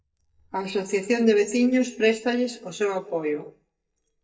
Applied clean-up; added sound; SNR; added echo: neural mask model DeepFilterNet 3.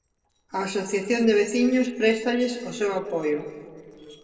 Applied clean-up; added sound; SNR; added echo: neural separator model SepFormer DNS4.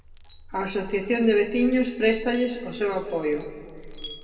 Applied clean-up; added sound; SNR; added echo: none; Glass; 11 dB; reverberation time 2.1 s.